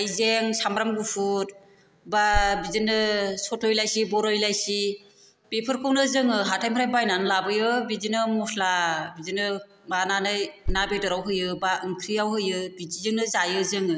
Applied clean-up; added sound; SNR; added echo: none; Thump, thud; 6 dB; none.